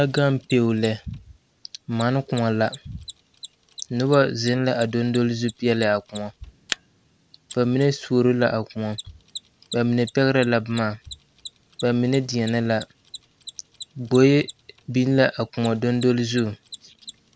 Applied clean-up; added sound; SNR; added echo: none; Mechanisms; 20 dB; none.